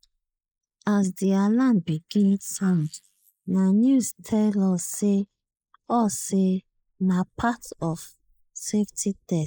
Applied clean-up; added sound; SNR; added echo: neural mask model Resemble Enhance denoiser.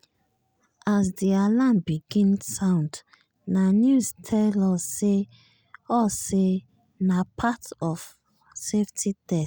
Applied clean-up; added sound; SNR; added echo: none; none; none; none.